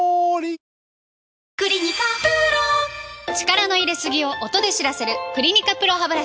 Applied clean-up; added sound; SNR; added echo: none; none; none; none.